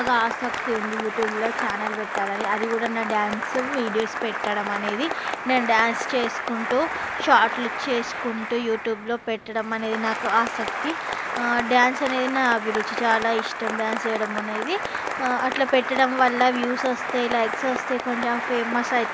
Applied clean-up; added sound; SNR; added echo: none; Applause; 4 dB; none.